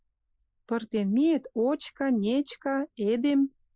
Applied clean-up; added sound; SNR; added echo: neural mask model Resemble Enhance denoiser.